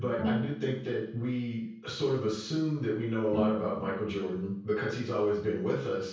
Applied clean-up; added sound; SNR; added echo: none; Bowed string instrument; 8 dB; reverberation time 0.6 s.